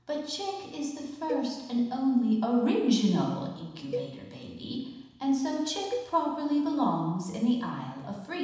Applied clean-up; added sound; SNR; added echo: none; Cowbell; 13 dB; reverberation time 1.1 s.